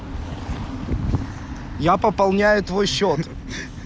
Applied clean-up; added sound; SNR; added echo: none; none; none; none.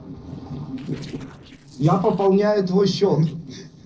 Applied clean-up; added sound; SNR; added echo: neural separator model SepFormer DNS4.